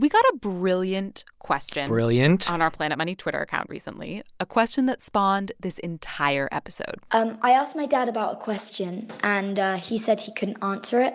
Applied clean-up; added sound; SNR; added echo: none; none; none; none.